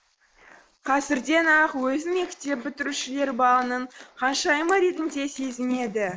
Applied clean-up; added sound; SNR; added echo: neural mask model Resemble Enhance denoiser.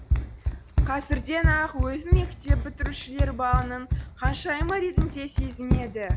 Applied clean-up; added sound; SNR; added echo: none; Run; -5 dB; none.